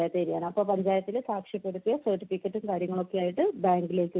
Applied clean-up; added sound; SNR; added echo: none; none; none; none.